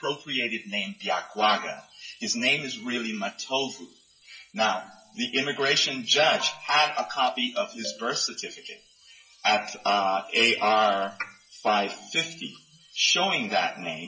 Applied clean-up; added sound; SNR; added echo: classical method WPE with log-MMSE.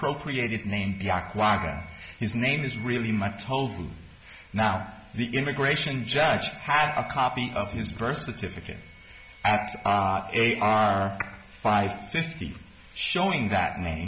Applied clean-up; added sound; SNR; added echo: none; none; none; none.